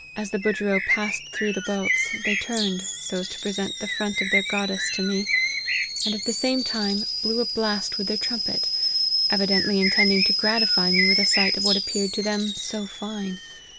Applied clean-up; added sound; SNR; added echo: none; Boiling / Alarm + Bird; -2 dB; none.